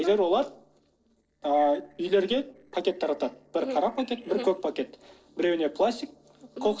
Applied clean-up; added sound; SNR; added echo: neural separator model SepFormer DNS4.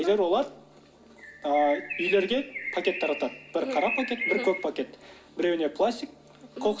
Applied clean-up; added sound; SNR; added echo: none; Bird; 7 dB; reverberation time 0.4 s.